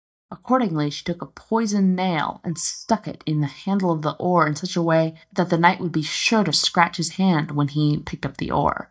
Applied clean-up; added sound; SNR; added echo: neural mask model DeepFilterNet 3.